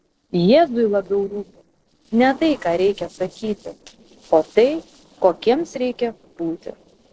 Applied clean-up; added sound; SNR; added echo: neural separator model SepFormer DNS4.